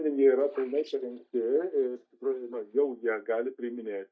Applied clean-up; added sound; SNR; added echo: neural mask model DeepFilterNet 3.